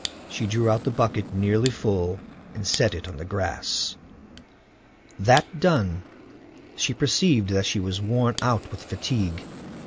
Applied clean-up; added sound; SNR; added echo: none; Aircraft + Fire; 15 dB; none.